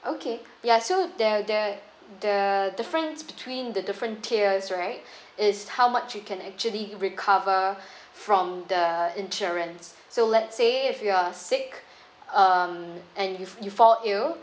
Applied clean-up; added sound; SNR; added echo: none; none; none; none.